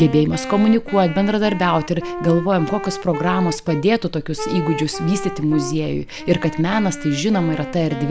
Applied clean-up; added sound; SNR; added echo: none; Wind instrument, woodwind instrument; 11 dB; none.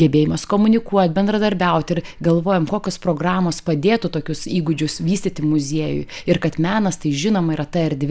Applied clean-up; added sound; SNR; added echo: none; none; none; none.